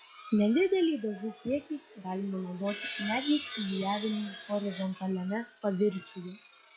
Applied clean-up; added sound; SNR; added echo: classical method log-MMSE.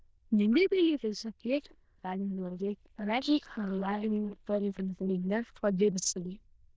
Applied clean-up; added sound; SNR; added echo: neural diffusion model UNIVERSE++.